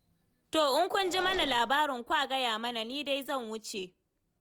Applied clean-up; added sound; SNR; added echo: none; Engine / Mechanisms; 11 dB; none.